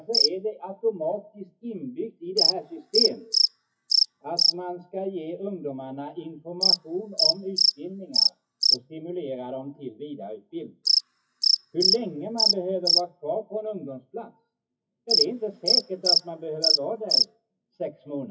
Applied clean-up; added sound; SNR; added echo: classical method WPE with log-MMSE.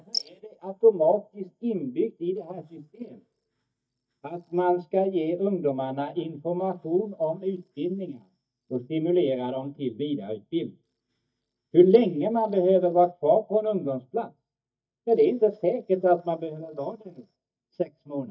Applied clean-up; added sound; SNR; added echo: neural mask model DeepFilterNet 3.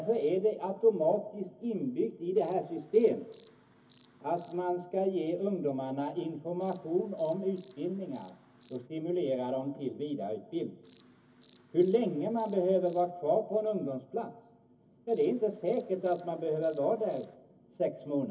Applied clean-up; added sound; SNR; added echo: none; Cricket; -5 dB; reverberation time 0.3 s.